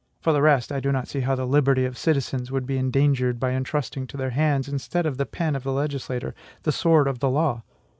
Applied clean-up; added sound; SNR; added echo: none; none; none; none.